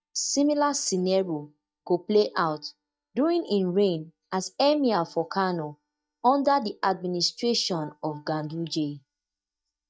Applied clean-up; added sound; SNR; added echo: neural mask model DeepFilterNet 3.